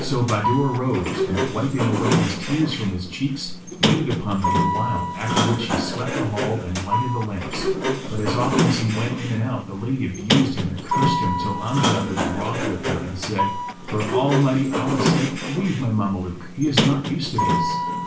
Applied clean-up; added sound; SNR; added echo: none; Sliding door; 0 dB; reverberation time 0.3 s.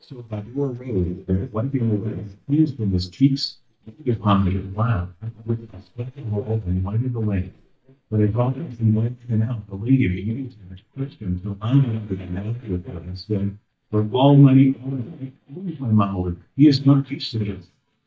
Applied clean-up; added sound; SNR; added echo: neural mask model DeepFilterNet 3.